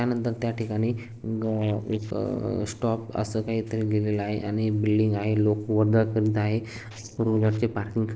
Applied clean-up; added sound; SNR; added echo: neural separator model SepFormer DNS4.